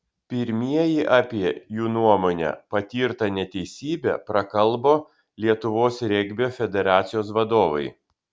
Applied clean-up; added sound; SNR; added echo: none; none; none; none.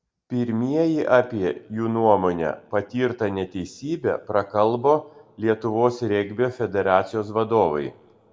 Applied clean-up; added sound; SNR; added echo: none; none; none; reverberation time 0.4 s.